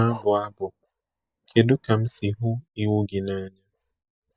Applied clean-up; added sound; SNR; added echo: neural mask model DeepFilterNet 3.